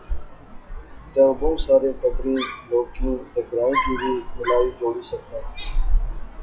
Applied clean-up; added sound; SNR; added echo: classical method log-MMSE.